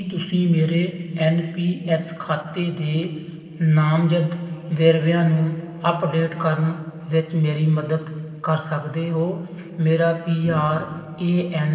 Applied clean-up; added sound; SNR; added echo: neural separator model SepFormer DNS4.